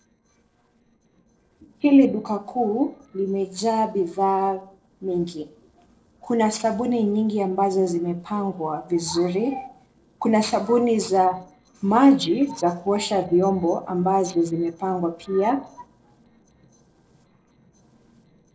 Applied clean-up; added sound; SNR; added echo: neural separator model SepFormer DNS4.